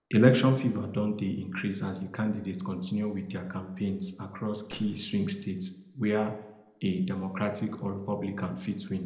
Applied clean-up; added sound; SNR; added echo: neural separator model SepFormer DNS4.